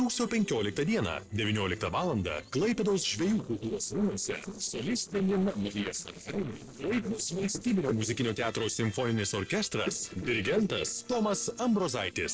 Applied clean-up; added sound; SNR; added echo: neural separator model SepFormer DNS4.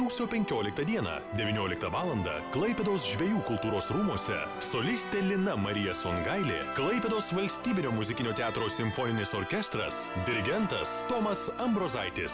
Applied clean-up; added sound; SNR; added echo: none; none; none; none.